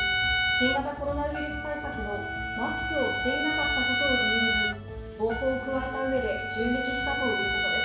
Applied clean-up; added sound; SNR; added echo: none; Trumpet; -2 dB; reverberation time 0.7 s.